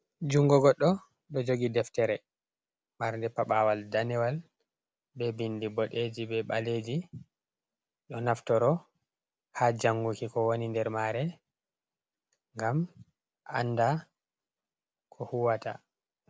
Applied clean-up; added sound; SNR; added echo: none; none; none; none.